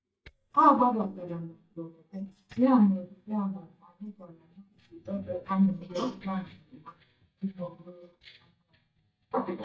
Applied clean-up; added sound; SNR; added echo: neural mask model DeepFilterNet 3.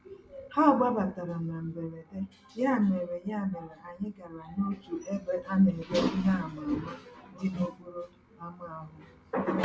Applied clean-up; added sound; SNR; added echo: none; none; none; none.